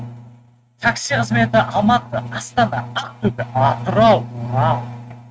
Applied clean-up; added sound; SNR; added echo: neural mask model RNNoise.